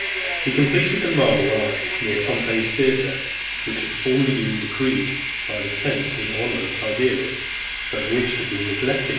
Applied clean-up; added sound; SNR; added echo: none; Train; 3 dB; reverberation time 0.7 s.